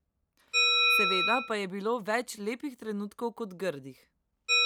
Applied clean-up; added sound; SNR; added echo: none; Bell; -4 dB; none.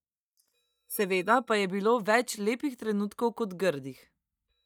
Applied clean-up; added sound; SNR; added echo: neural mask model DeepFilterNet 3.